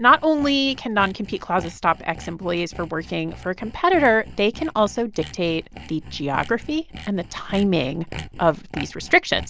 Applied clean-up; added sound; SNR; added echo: none; Sawing; 17 dB; none.